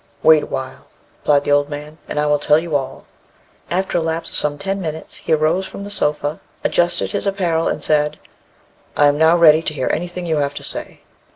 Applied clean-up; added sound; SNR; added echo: none; none; none; none.